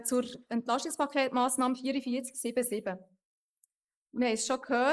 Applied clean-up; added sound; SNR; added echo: neural mask model Resemble Enhance denoiser.